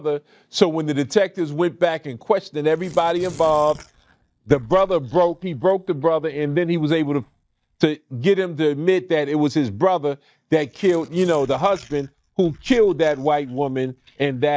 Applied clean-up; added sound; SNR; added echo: neural mask model DeepFilterNet 3.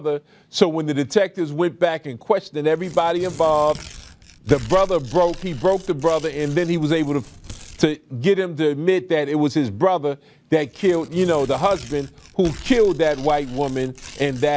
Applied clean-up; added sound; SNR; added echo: none; Tearing; 18 dB; none.